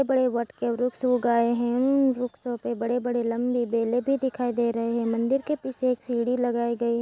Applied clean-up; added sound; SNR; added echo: none; none; none; none.